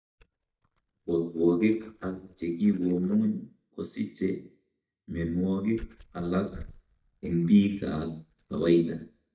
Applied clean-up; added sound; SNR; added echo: neural mask model DeepFilterNet 3.